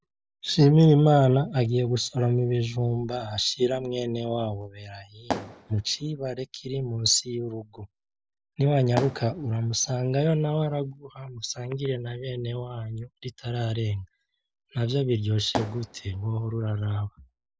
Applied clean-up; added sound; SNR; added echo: none; Fireworks; 10 dB; none.